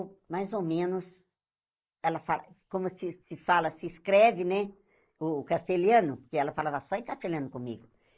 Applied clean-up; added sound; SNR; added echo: neural mask model Resemble Enhance denoiser.